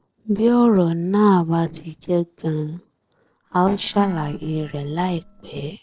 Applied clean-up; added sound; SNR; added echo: neural separator model SepFormer DNS4.